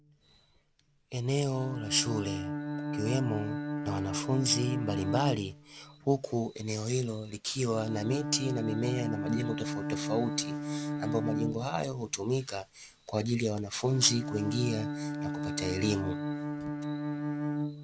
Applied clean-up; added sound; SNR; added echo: none; Bowed string instrument; 4 dB; none.